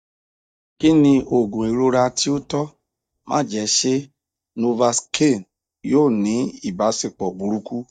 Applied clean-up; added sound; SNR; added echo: neural mask model DeepFilterNet 3.